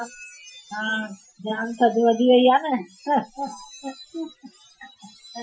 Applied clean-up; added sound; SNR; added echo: classical method Wiener filter.